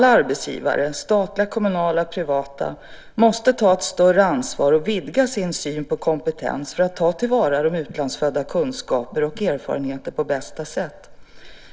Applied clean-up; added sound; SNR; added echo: none; none; none; none.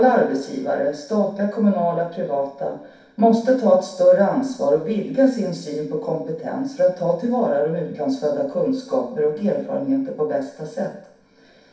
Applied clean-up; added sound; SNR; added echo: none; none; none; reverberation time 0.6 s.